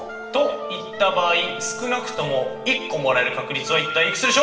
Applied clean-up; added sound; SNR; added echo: none; Brass instrument; 14 dB; reverberation time 1.0 s.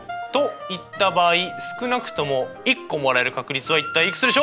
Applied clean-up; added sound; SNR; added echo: none; none; none; none.